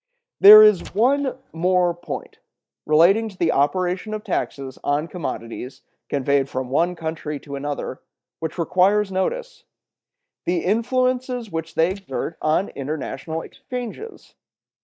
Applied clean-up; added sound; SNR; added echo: neural mask model DeepFilterNet 3.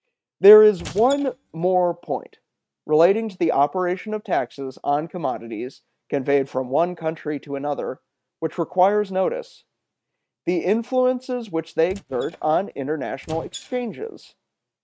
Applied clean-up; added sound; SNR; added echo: neural mask model RNNoise.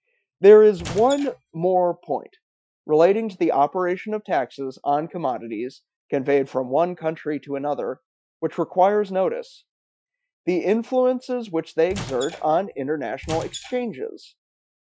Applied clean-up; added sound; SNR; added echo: classical method Wiener filter.